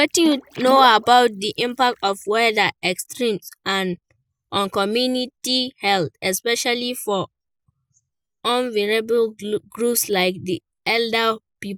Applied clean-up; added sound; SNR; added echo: none; Water / Splash, splatter; 14 dB; none.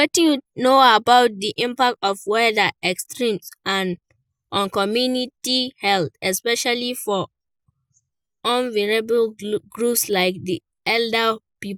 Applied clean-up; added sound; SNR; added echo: none; none; none; none.